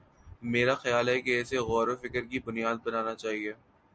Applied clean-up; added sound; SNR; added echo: none; none; none; none.